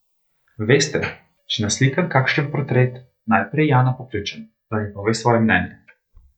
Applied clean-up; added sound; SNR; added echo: neural mask model DeepFilterNet 3.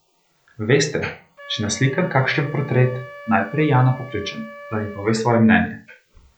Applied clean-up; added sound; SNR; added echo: none; Wind instrument, woodwind instrument; 20 dB; none.